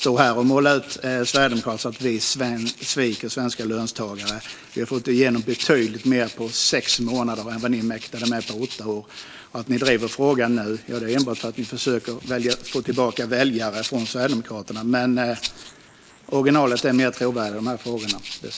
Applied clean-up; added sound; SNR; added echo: neural mask model Resemble Enhance denoiser.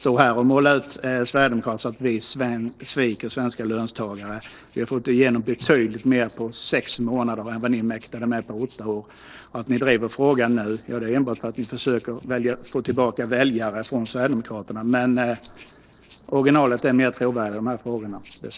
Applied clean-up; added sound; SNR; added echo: neural separator model SepFormer DNS4.